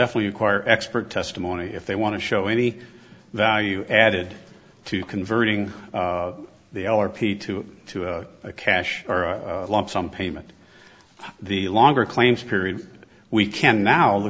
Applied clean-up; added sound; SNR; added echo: none; none; none; none.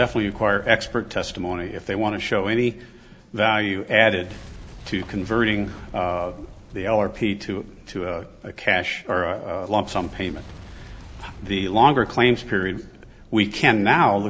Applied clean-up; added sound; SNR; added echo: none; Boom; 19 dB; none.